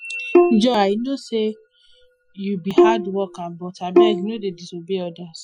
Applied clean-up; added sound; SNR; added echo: classical method Wiener filter.